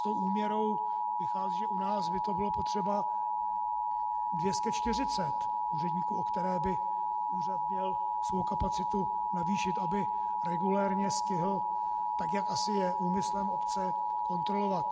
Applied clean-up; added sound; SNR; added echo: none; Alarm; -5 dB; none.